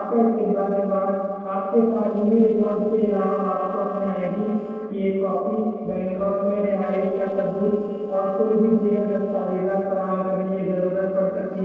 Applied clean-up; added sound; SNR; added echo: neural separator model SepFormer DNS4.